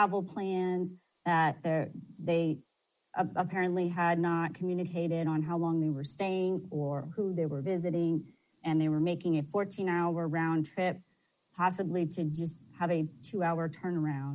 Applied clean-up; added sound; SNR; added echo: neural mask model Resemble Enhance denoiser.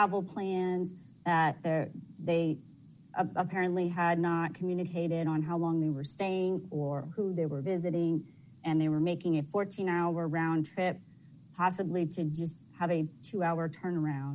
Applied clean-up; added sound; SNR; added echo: none; none; none; none.